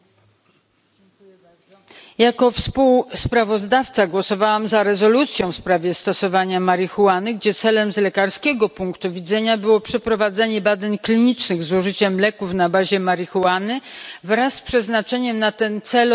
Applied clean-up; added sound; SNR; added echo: none; none; none; none.